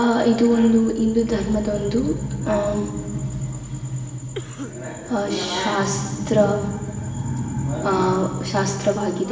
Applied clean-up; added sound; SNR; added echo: none; Cough; 18 dB; reverberation time 1.3 s.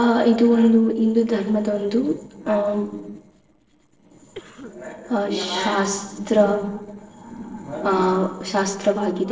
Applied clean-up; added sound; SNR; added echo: neural separator model SepFormer DNS4.